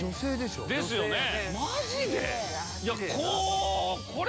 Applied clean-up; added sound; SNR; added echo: none; Hiss; 15 dB; none.